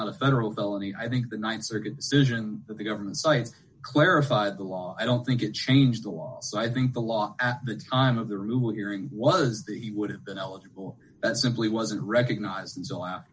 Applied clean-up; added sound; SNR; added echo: none; none; none; none.